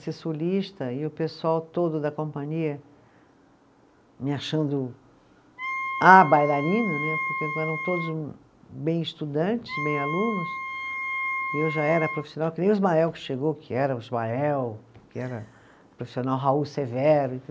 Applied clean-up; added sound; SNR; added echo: none; Wind instrument, woodwind instrument; 6 dB; none.